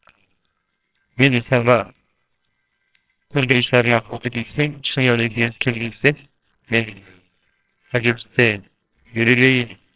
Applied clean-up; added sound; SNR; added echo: neural separator model SepFormer WHAMR!.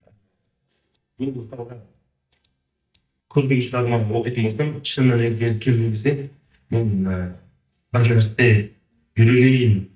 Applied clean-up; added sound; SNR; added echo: neural mask model DeepFilterNet 3.